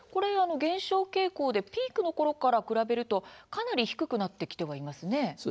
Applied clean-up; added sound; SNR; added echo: none; none; none; none.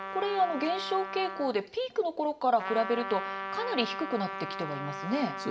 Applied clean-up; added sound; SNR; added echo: none; Trumpet; 7 dB; reverberation time 0.4 s.